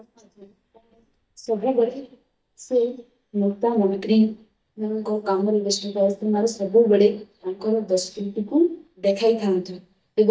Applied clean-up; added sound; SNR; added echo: neural mask model DeepFilterNet 3.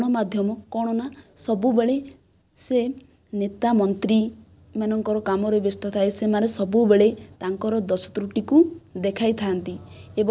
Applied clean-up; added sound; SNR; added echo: none; none; none; none.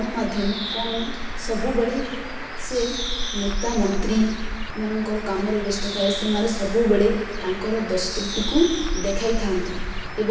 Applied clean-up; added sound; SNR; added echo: none; Bird; 3 dB; reverberation time 1.2 s.